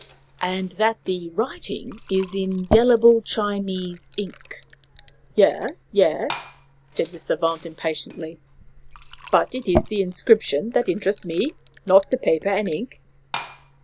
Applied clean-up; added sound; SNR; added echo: none; Fill (with liquid) / Glass; 12 dB; none.